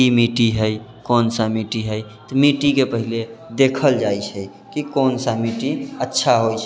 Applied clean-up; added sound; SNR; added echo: none; none; none; none.